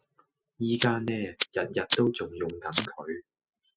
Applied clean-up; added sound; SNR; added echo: classical method spectral subtraction.